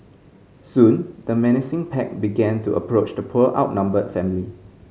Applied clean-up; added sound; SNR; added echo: none; none; none; none.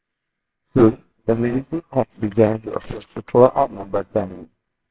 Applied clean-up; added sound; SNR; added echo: neural separator model SepFormer WHAMR!.